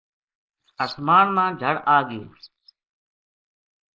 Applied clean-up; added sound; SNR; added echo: neural mask model Resemble Enhance denoiser.